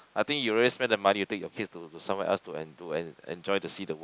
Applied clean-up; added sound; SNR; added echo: none; none; none; none.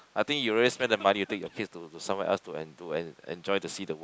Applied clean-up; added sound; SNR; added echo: none; Cough; 19 dB; none.